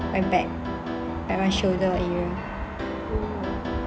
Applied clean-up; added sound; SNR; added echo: none; Piano; 5 dB; none.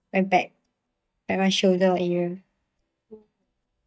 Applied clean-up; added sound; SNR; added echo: neural mask model DeepFilterNet 3.